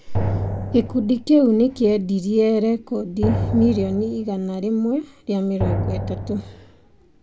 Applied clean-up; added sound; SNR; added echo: none; Drum; 5 dB; none.